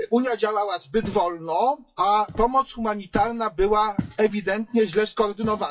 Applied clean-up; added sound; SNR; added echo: classical method WPE with log-MMSE.